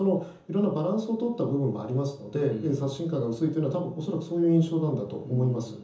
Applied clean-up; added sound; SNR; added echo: none; none; none; reverberation time 0.6 s.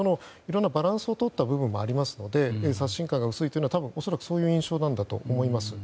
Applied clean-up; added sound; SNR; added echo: none; none; none; none.